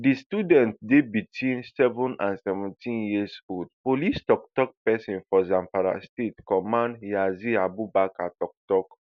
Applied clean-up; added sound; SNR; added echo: none; none; none; none.